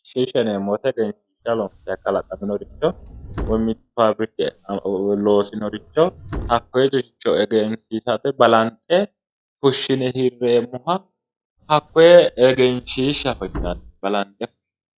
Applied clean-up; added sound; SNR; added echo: classical method log-MMSE.